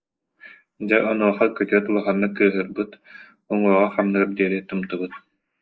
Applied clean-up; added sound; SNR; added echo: neural mask model Resemble Enhance denoiser.